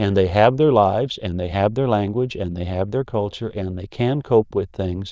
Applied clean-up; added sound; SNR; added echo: neural diffusion model UNIVERSE++.